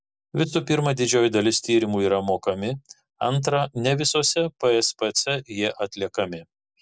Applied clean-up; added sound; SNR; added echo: none; none; none; none.